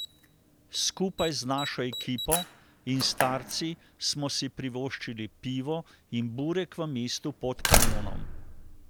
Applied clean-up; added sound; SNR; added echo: none; Slam; 0 dB; none.